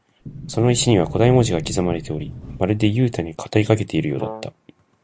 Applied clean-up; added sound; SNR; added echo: none; Brass instrument + Sliding door; 12 dB; none.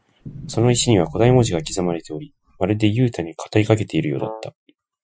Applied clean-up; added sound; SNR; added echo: classical method Wiener filter.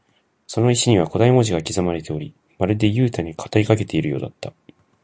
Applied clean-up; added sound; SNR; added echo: none; none; none; none.